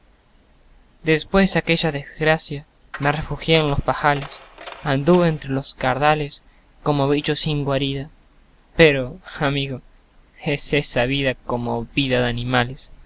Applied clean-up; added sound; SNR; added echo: none; Coin (dropping); 17 dB; none.